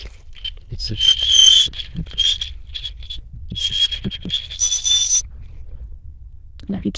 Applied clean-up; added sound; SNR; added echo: neural diffusion model UNIVERSE++.